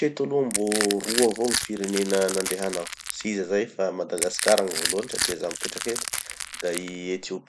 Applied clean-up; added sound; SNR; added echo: none; Crushing; 3 dB; none.